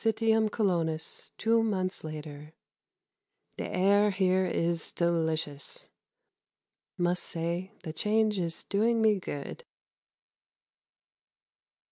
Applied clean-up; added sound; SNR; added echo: none; none; none; none.